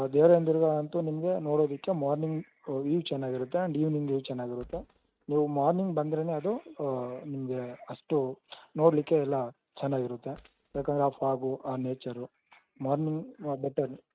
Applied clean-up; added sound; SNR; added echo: neural mask model RNNoise.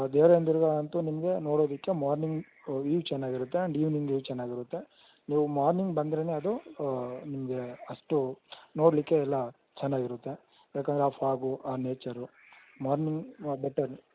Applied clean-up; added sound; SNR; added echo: none; none; none; none.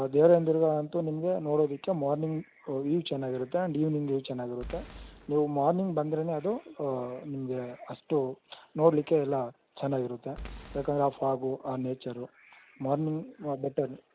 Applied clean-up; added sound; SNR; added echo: none; Boom; 18 dB; none.